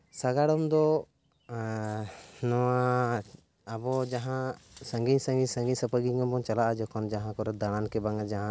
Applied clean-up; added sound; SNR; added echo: none; none; none; none.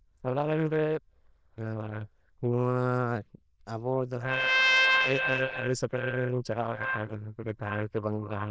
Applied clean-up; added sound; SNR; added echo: neural diffusion model UNIVERSE++.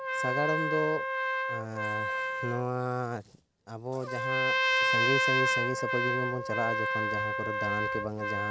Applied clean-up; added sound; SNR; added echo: none; Trumpet; -4 dB; none.